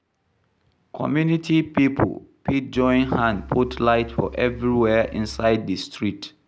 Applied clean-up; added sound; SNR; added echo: none; Engine; 16 dB; none.